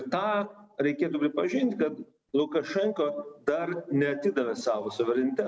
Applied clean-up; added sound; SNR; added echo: none; none; none; none.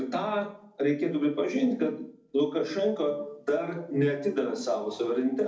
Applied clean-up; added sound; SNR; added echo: none; none; none; reverberation time 0.4 s.